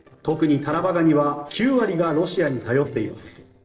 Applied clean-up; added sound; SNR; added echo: neural separator model SepFormer DNS4.